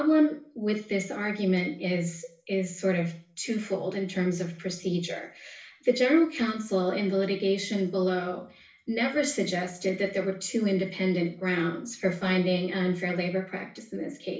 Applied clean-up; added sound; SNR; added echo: none; none; none; reverberation time 0.4 s.